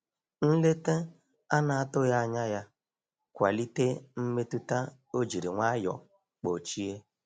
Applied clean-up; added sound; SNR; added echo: none; none; none; none.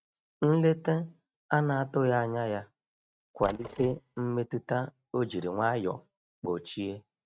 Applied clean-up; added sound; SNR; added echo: neural mask model RNNoise.